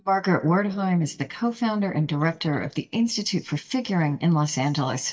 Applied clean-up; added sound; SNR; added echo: neural mask model DeepFilterNet 3.